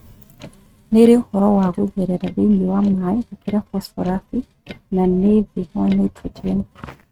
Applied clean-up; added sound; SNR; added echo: neural mask model RNNoise.